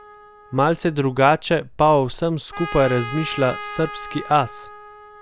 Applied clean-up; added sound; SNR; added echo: none; Trumpet; 15 dB; none.